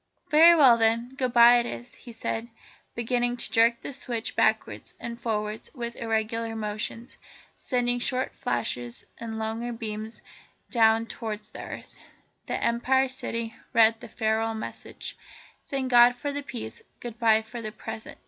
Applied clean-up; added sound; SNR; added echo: none; none; none; none.